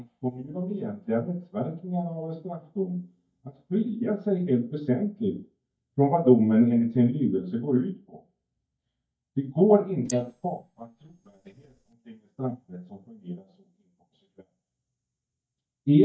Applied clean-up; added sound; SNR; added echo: neural mask model DeepFilterNet 3.